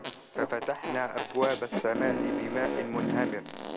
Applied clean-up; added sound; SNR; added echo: none; Fart; 1 dB; none.